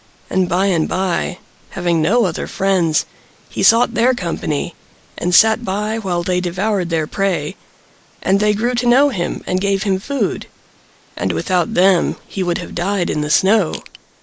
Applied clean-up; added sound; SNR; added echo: neural mask model Resemble Enhance denoiser.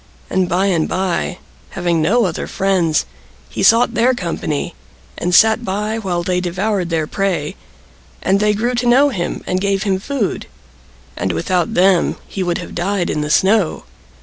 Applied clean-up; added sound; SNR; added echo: none; none; none; none.